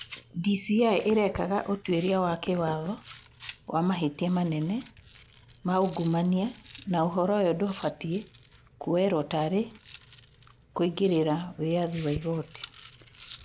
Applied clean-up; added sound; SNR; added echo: none; Rattle; 16 dB; none.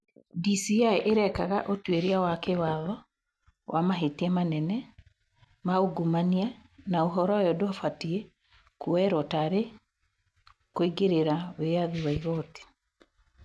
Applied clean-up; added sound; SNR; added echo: none; none; none; none.